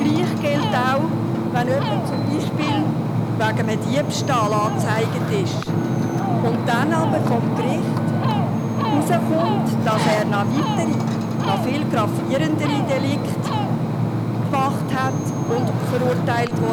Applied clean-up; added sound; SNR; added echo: none; Ocean; -4 dB; none.